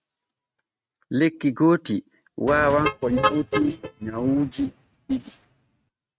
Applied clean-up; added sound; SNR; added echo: neural mask model RNNoise.